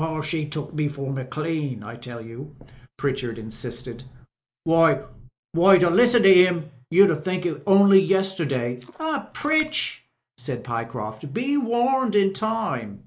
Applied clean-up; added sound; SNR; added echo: neural mask model Resemble Enhance denoiser.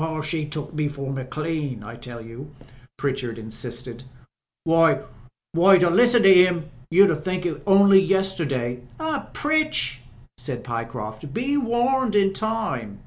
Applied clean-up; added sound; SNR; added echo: none; none; none; none.